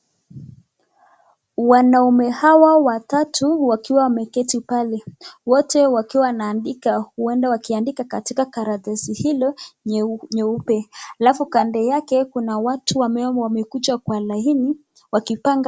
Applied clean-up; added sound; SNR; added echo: none; none; none; none.